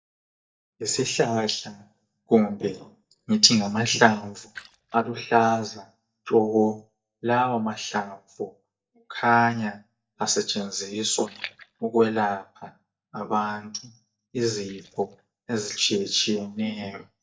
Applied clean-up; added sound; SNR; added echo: neural mask model DeepFilterNet 3.